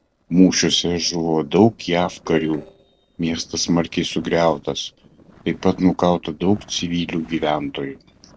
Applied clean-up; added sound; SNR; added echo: neural separator model SepFormer DNS4.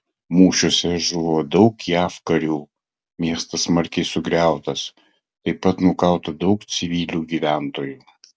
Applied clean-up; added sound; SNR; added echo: none; none; none; none.